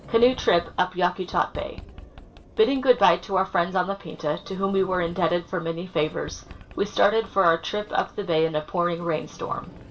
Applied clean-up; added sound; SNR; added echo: none; Sliding door; 20 dB; reverberation time 0.2 s.